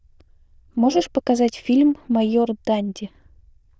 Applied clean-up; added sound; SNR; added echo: neural diffusion model UNIVERSE++.